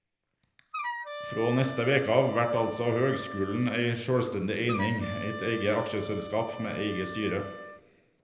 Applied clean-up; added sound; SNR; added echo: none; Wind instrument, woodwind instrument; 11 dB; reverberation time 0.7 s.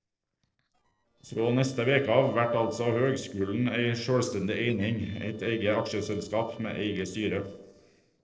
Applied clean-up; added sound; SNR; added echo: neural separator model SepFormer DNS4.